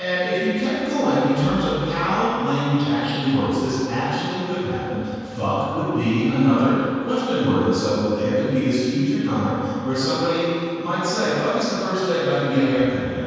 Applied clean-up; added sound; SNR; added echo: none; none; none; reverberation time 2.1 s.